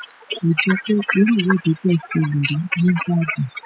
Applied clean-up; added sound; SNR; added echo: classical method spectral subtraction.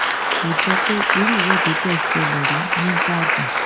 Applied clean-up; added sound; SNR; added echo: none; Applause; -5 dB; none.